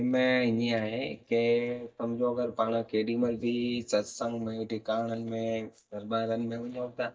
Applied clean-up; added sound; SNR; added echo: neural mask model DeepFilterNet 3.